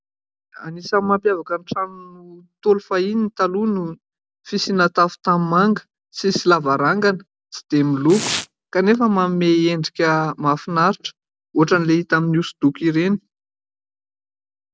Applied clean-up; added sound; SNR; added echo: none; Domestic sounds, home sounds; 13 dB; none.